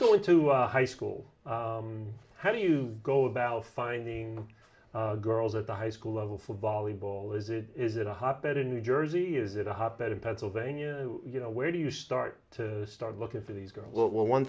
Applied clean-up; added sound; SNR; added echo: none; none; none; none.